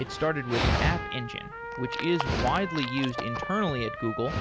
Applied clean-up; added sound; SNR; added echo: none; Trumpet + Dog; 1 dB; none.